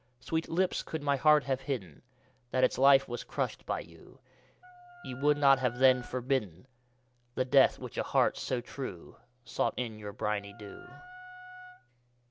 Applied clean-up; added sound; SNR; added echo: none; Wind instrument, woodwind instrument; 17 dB; none.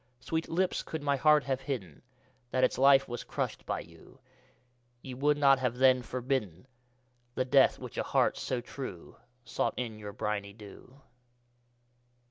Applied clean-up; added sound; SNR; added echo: none; none; none; none.